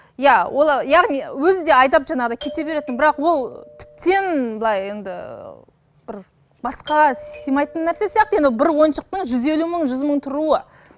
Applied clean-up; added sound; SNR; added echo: none; Doorbell; 19 dB; none.